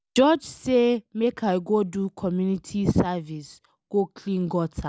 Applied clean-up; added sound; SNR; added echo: none; none; none; none.